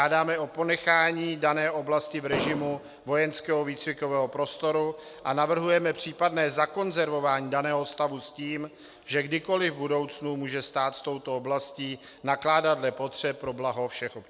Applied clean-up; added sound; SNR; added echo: none; Explosion; 5 dB; none.